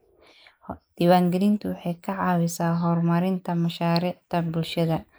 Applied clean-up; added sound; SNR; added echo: neural mask model Resemble Enhance denoiser.